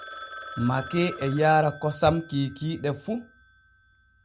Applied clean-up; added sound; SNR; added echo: none; Telephone; 13 dB; none.